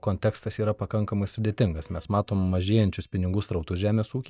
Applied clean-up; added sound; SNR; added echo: neural mask model DeepFilterNet 3.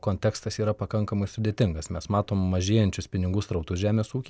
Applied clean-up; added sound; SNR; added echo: none; none; none; none.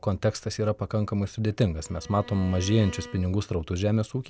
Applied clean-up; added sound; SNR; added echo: none; Bowed string instrument; 19 dB; none.